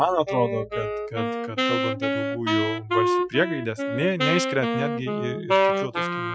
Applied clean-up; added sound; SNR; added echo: classical method Wiener filter.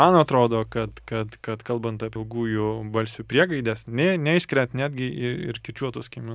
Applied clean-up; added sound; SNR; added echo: none; none; none; none.